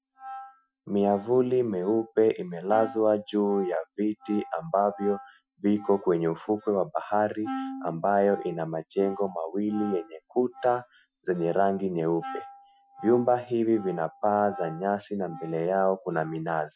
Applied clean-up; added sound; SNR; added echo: classical method Wiener filter.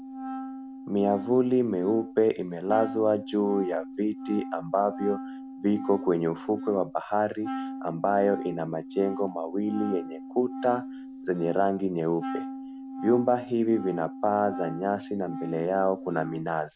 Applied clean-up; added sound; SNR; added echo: none; Wind instrument, woodwind instrument; 10 dB; none.